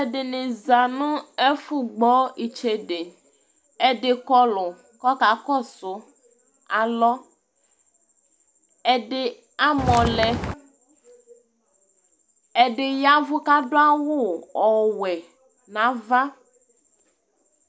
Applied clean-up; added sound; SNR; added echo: none; Walk, footsteps; 2 dB; none.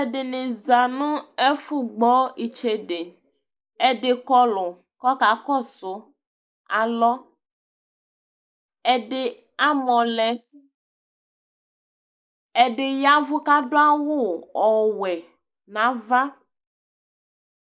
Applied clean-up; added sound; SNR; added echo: neural mask model Resemble Enhance denoiser.